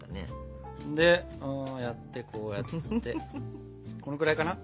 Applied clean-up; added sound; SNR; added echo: none; none; none; none.